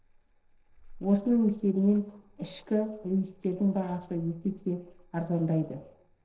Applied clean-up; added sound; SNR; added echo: neural separator model SepFormer DNS4.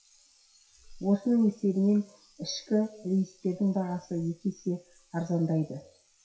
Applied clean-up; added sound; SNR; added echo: classical method WPE with log-MMSE.